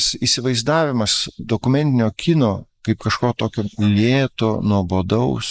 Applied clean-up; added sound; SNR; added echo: neural mask model Resemble Enhance denoiser.